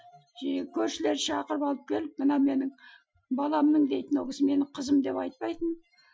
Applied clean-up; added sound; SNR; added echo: classical method Wiener filter.